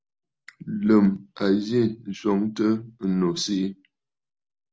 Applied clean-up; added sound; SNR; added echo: none; none; none; none.